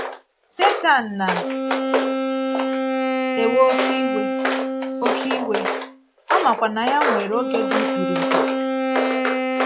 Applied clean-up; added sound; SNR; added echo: none; Walk, footsteps + Wind instrument, woodwind instrument; -2 dB; none.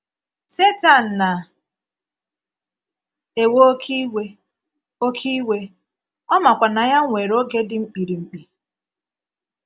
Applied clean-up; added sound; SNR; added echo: none; none; none; none.